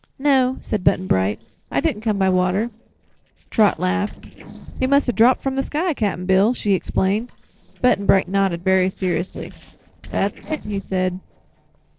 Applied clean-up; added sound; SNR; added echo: neural separator model SepFormer DNS4.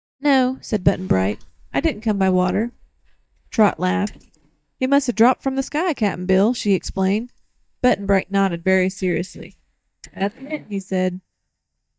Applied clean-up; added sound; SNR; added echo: neural mask model DeepFilterNet 3.